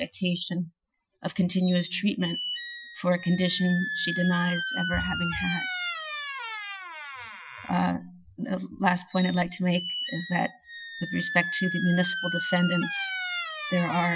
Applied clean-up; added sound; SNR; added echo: classical method Wiener filter.